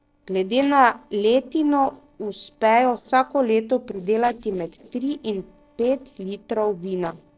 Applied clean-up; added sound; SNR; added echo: neural separator model SepFormer DNS4.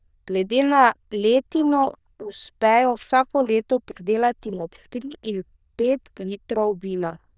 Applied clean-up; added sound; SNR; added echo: neural diffusion model UNIVERSE++.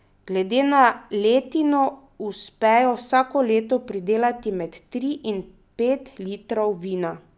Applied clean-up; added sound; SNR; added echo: none; none; none; none.